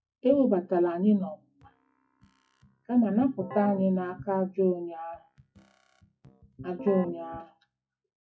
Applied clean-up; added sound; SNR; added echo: classical method WPE with log-MMSE.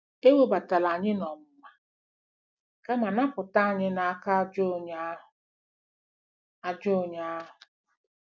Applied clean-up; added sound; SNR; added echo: none; none; none; none.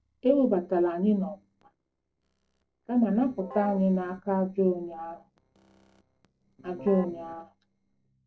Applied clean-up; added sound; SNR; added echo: neural separator model SepFormer DNS4.